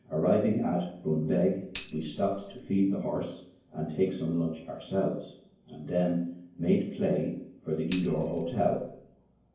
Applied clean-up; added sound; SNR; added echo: none; Tambourine; -2 dB; reverberation time 0.9 s.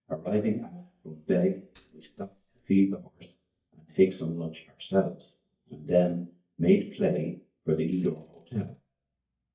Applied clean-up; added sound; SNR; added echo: neural mask model DeepFilterNet 3.